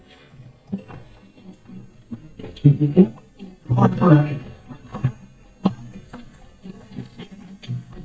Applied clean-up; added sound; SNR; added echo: neural mask model DeepFilterNet 3.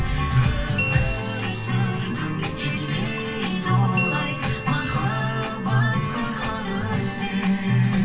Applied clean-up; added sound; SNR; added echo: none; Bell; 10 dB; reverberation time 0.3 s.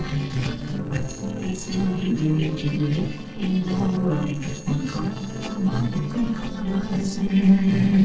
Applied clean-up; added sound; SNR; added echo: neural separator model SepFormer DNS4.